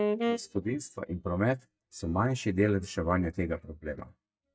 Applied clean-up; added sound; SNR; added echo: neural mask model DeepFilterNet 3.